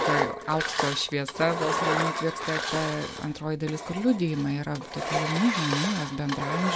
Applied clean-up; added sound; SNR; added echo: none; Engine; 2 dB; none.